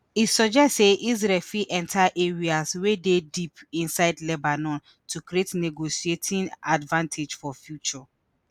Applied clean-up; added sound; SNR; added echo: none; none; none; none.